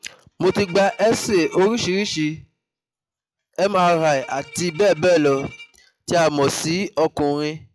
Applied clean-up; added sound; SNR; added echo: classical method log-MMSE.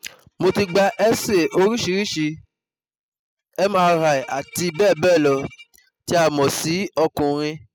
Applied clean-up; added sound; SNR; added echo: classical method spectral subtraction.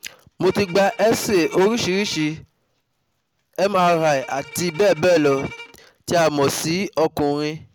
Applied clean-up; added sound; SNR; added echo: none; Bowed string instrument; 19 dB; none.